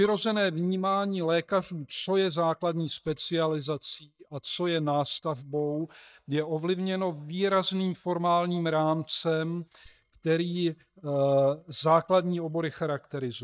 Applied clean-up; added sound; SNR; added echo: neural mask model DeepFilterNet 3.